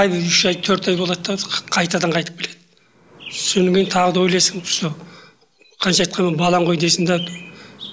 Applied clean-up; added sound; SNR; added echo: none; Chirp, tweet; 19 dB; none.